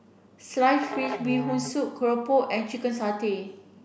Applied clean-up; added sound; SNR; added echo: none; Musical instrument; 12 dB; none.